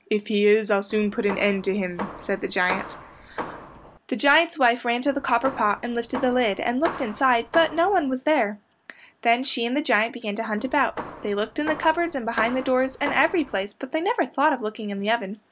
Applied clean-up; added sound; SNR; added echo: none; Hammer; 12 dB; none.